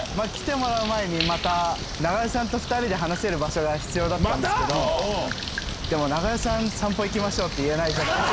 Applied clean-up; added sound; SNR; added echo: none; Bird; 5 dB; none.